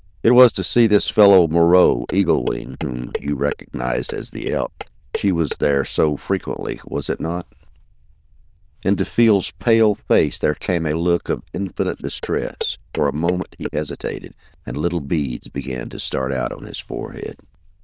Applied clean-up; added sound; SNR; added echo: neural diffusion model UNIVERSE++.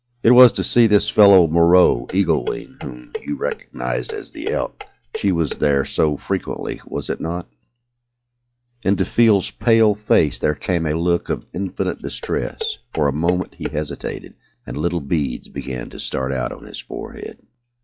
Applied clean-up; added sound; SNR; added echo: classical method log-MMSE.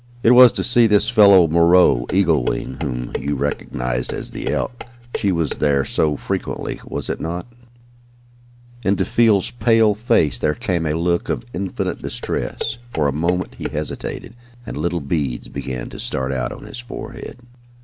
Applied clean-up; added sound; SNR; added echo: none; Dishes, pots, and pans; 13 dB; none.